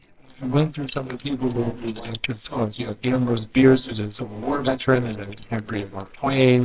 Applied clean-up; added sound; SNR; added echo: neural separator model SepFormer WHAMR!.